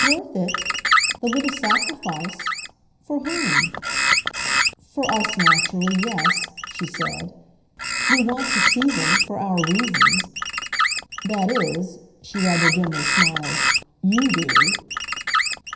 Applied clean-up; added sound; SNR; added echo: none; Bird; -3 dB; reverberation time 0.9 s.